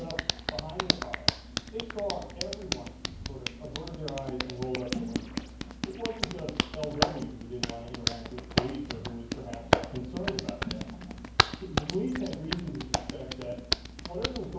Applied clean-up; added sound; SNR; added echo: none; Hands; -4 dB; reverberation time 0.9 s.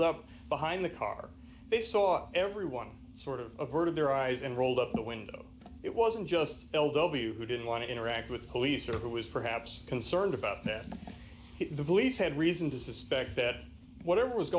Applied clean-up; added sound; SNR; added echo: none; none; none; none.